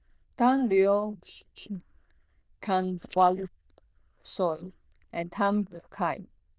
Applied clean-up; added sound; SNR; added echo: neural diffusion model UNIVERSE++.